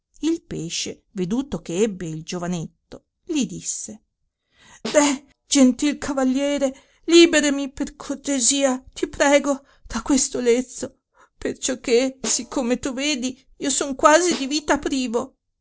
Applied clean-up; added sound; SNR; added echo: neural separator model SepFormer DNS4.